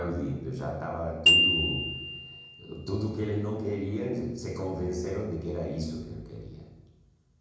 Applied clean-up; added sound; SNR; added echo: none; Glockenspiel; -4 dB; reverberation time 1.0 s.